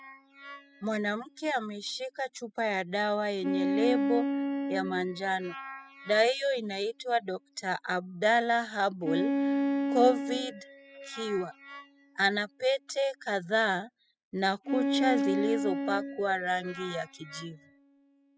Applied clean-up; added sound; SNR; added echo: classical method spectral subtraction.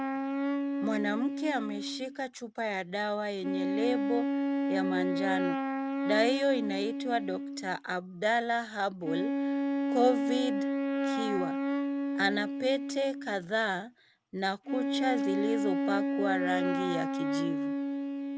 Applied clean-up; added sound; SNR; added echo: none; Wind instrument, woodwind instrument; -1 dB; none.